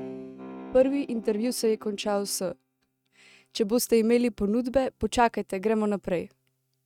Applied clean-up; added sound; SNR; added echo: neural mask model RNNoise.